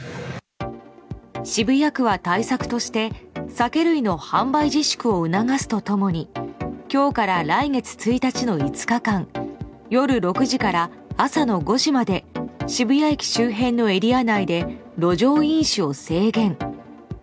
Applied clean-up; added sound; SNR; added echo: none; none; none; none.